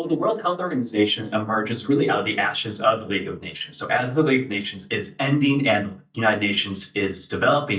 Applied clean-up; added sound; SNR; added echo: neural mask model DeepFilterNet 3.